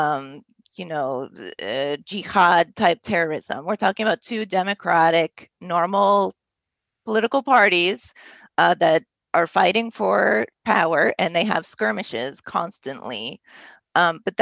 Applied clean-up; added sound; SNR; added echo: none; none; none; none.